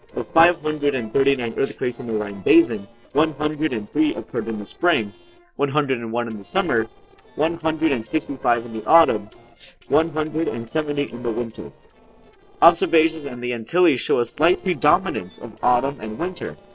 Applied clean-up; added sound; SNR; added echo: neural separator model SepFormer DNS4.